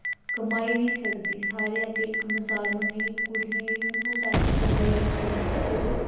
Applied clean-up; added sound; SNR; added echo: none; Boom; -4 dB; reverberation time 1.0 s.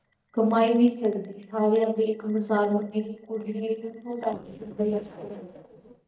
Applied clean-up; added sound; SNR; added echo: neural mask model DeepFilterNet 3.